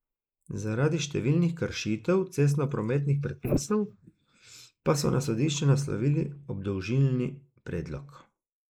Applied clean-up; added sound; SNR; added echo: neural mask model Resemble Enhance denoiser.